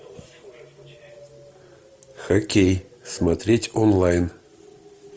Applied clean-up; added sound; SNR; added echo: none; none; none; none.